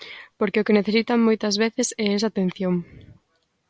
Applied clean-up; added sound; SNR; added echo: none; none; none; none.